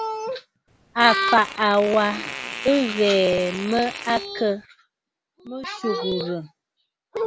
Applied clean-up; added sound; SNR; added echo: none; Fart; 11 dB; none.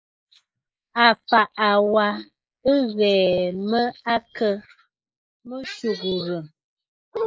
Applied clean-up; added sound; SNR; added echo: neural mask model Resemble Enhance denoiser.